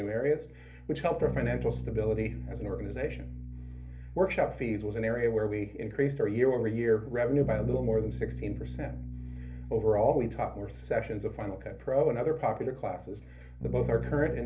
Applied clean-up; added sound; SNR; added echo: none; Bass guitar; 9 dB; reverberation time 0.3 s.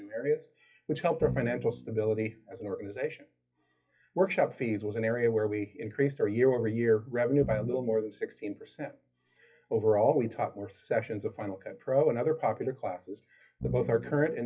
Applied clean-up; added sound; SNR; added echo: classical method WPE with log-MMSE.